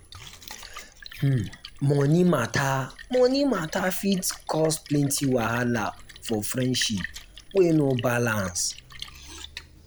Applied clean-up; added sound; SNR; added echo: none; Splash, splatter; 18 dB; none.